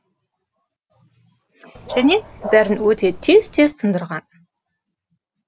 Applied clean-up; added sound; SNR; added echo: none; Dog; 13 dB; none.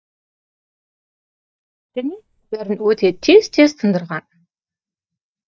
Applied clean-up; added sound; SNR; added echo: neural mask model DeepFilterNet 3.